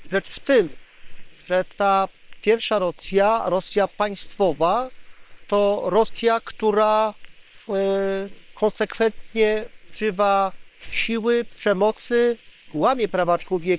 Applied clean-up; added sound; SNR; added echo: neural separator model SepFormer WHAM!.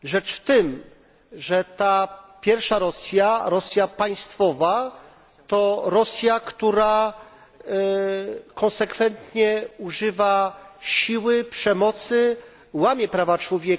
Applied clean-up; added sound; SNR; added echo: none; none; none; none.